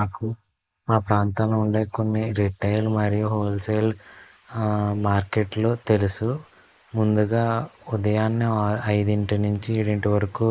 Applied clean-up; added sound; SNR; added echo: neural mask model Resemble Enhance denoiser.